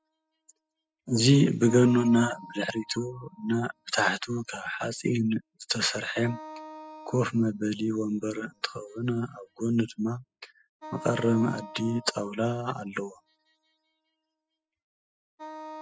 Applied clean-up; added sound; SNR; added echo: classical method spectral subtraction.